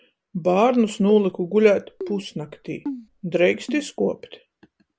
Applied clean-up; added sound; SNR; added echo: none; Keyboard (musical); 14 dB; none.